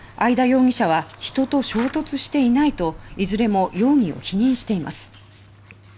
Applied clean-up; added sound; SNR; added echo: none; none; none; none.